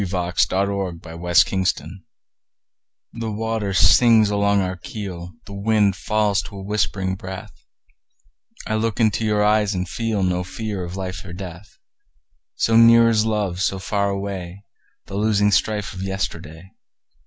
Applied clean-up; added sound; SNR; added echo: none; Bowed string instrument; 18 dB; none.